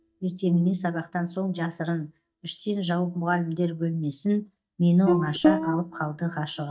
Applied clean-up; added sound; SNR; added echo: neural mask model DeepFilterNet 3.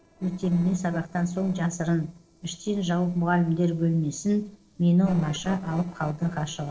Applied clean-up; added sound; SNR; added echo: neural separator model SepFormer DNS4.